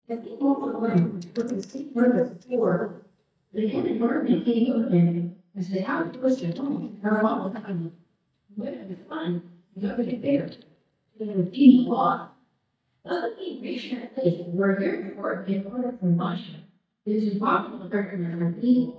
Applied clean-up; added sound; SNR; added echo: neural mask model DeepFilterNet 3.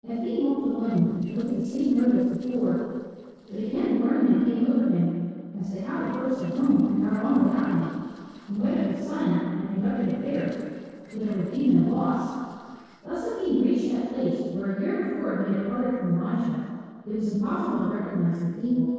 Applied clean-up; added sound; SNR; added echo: neural separator model SepFormer DNS4.